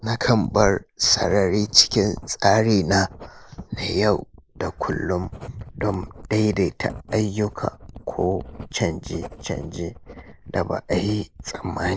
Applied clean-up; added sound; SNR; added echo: neural mask model Resemble Enhance denoiser.